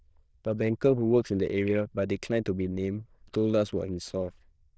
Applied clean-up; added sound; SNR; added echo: neural diffusion model UNIVERSE++.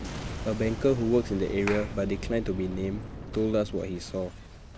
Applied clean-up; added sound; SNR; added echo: none; Boom + Clapping; 8 dB; none.